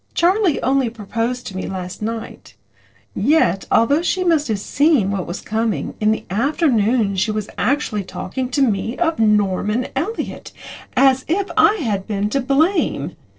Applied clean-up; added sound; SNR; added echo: neural separator model SepFormer DNS4.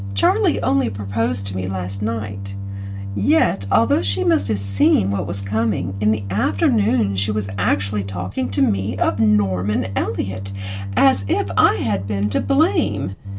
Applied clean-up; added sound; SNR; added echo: none; Organ; 6 dB; none.